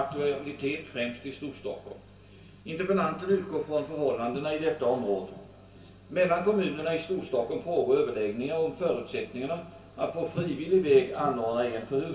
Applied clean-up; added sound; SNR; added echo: none; none; none; reverberation time 0.3 s.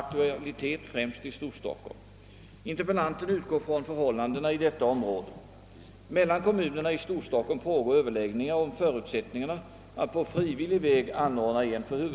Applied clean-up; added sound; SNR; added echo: none; none; none; none.